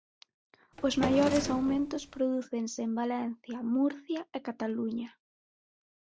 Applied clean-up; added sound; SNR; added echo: none; Drawer open or close; 4 dB; none.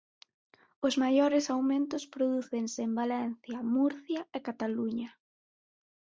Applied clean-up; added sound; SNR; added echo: none; none; none; none.